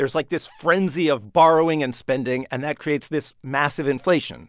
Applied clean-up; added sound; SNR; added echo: none; none; none; none.